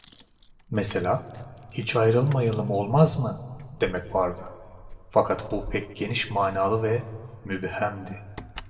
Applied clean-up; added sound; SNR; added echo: none; Keys jangling; 18 dB; reverberation time 1.5 s.